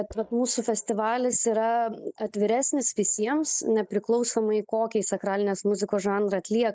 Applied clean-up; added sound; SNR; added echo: neural mask model DeepFilterNet 3.